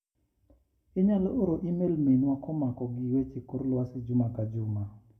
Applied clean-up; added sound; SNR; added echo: none; none; none; reverberation time 0.7 s.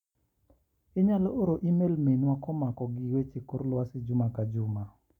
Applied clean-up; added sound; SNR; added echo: none; none; none; none.